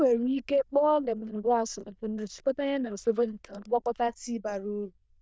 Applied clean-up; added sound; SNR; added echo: neural diffusion model UNIVERSE++.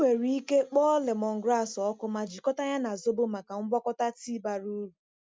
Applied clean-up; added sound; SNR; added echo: none; none; none; none.